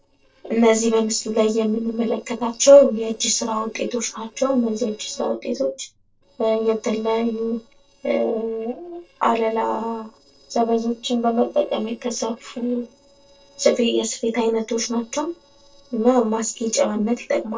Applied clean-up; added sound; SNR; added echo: neural separator model SepFormer DNS4.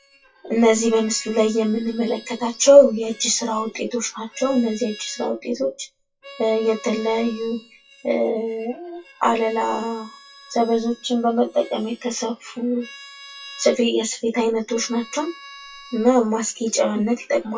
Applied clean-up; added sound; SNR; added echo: classical method WPE with log-MMSE.